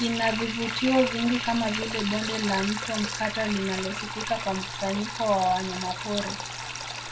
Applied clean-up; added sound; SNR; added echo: none; Sink (filling or washing); 5 dB; reverberation time 0.2 s.